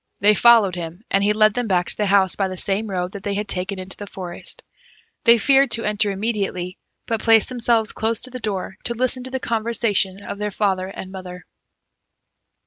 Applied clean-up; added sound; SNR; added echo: none; none; none; none.